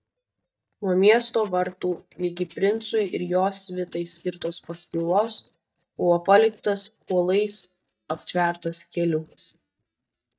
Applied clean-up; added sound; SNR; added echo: neural mask model DeepFilterNet 3.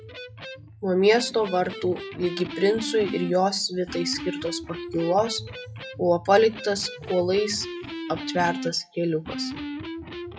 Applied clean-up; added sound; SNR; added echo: classical method WPE with log-MMSE.